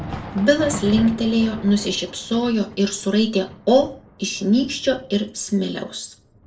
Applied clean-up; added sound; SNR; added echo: none; Thunder; 14 dB; reverberation time 0.3 s.